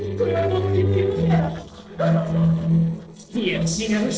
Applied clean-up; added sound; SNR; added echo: neural separator model SepFormer DNS4.